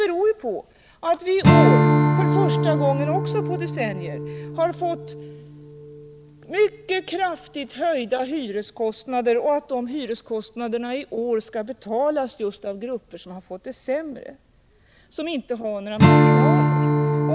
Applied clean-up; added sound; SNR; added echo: none; Strum; -3 dB; none.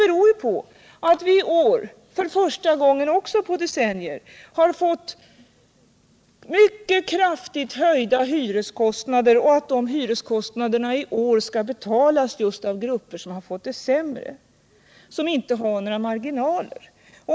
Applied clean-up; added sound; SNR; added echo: none; none; none; none.